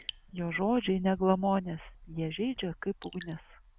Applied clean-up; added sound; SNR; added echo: none; Raindrop / Drip + Bird; 19 dB; none.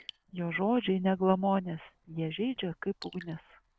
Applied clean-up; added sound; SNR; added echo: neural separator model SepFormer DNS4.